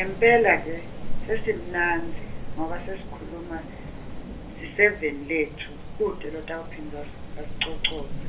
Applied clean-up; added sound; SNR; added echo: none; Rain; 4 dB; reverberation time 0.3 s.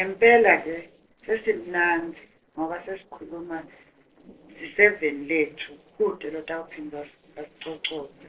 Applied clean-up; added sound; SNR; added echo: neural separator model SepFormer DNS4.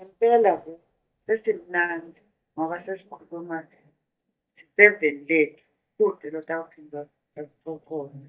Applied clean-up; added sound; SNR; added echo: neural mask model DeepFilterNet 3.